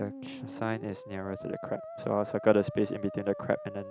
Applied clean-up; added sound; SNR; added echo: none; Musical instrument; 12 dB; none.